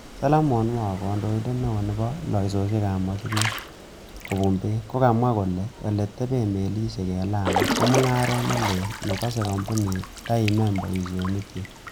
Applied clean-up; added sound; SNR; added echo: none; Drip / Trickle, dribble / Water / Splash, splatter; 8 dB; none.